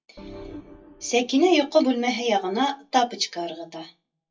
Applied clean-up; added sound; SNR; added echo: classical method WPE with log-MMSE.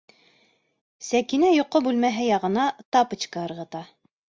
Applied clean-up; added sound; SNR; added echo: none; none; none; none.